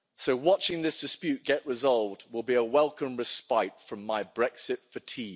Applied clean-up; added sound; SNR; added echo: none; none; none; none.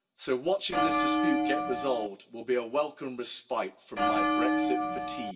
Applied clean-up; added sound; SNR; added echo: none; Bell; -5 dB; reverberation time 0.2 s.